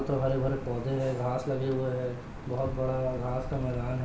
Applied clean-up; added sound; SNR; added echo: none; Rain; 19 dB; reverberation time 0.5 s.